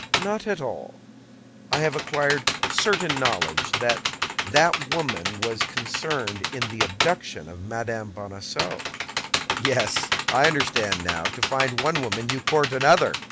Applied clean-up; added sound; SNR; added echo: none; Computer keyboard; 2 dB; none.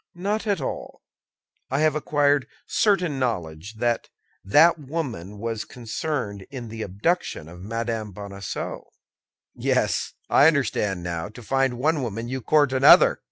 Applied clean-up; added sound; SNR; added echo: none; none; none; none.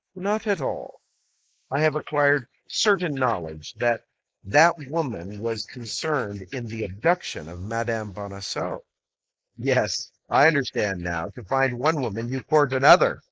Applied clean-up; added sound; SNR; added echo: neural mask model Resemble Enhance denoiser.